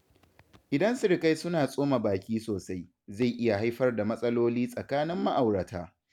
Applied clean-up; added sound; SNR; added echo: none; none; none; none.